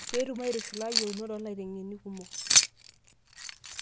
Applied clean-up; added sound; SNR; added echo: none; Keys jangling; -5 dB; none.